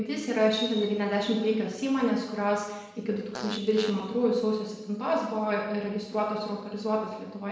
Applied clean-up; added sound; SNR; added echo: none; Fart; 14 dB; reverberation time 0.9 s.